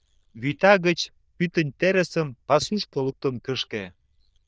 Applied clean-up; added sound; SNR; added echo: neural diffusion model UNIVERSE++.